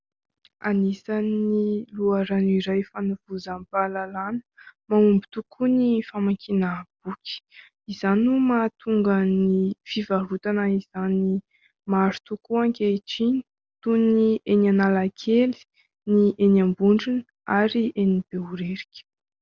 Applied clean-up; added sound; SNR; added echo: none; none; none; none.